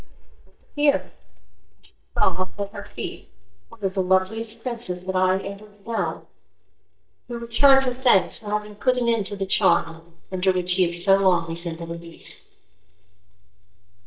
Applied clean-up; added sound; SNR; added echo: neural mask model DeepFilterNet 3.